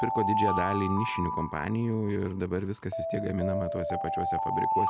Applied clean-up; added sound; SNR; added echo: none; Alarm; 0 dB; none.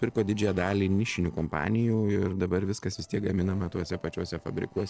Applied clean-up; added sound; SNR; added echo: neural separator model SepFormer DNS4.